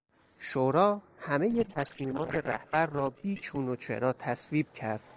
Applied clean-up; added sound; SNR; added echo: neural separator model SepFormer DNS4.